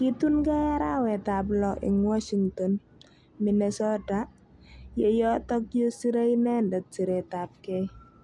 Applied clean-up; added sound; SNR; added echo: none; none; none; none.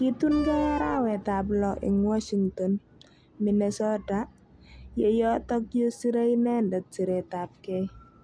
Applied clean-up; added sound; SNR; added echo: none; Wind instrument, woodwind instrument; 12 dB; none.